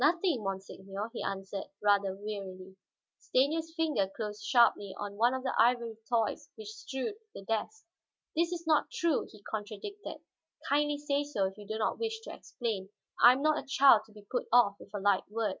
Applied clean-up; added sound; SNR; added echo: none; none; none; none.